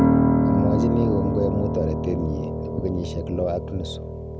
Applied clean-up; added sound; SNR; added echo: none; Piano; -4 dB; none.